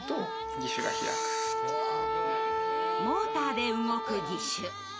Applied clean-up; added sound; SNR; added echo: none; Wind instrument, woodwind instrument; -2 dB; none.